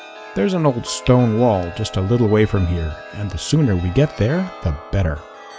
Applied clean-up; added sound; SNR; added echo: none; Chime; 17 dB; none.